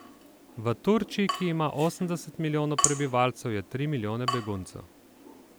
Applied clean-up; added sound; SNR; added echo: none; Drip / Water tap, faucet; 7 dB; none.